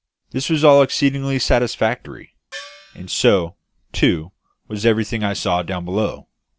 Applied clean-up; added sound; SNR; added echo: none; Gong; 18 dB; none.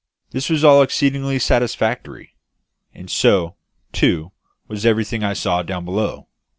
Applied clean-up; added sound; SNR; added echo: none; none; none; none.